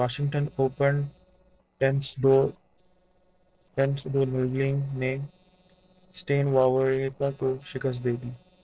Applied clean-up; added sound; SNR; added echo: neural separator model SepFormer DNS4.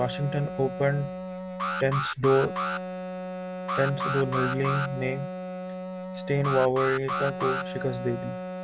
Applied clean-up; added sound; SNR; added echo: none; Wind instrument, woodwind instrument + Alarm; 4 dB; none.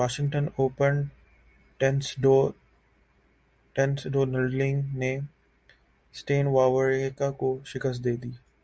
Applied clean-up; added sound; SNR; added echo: none; none; none; none.